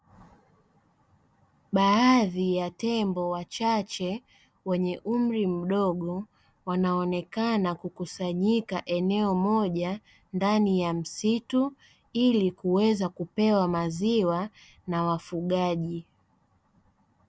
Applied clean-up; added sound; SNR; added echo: none; none; none; none.